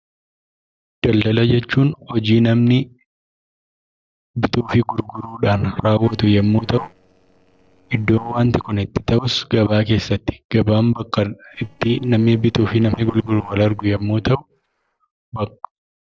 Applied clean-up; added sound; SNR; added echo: neural separator model SepFormer DNS4.